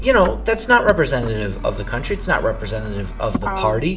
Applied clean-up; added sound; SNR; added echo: none; Motor vehicle (road); 8 dB; reverberation time 1.4 s.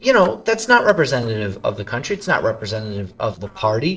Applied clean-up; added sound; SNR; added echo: neural separator model SepFormer DNS4.